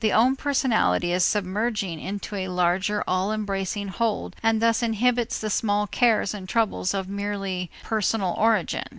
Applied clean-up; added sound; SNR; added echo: none; none; none; none.